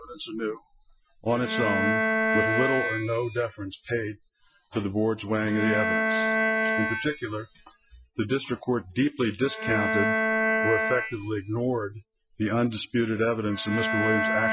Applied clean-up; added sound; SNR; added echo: classical method Wiener filter.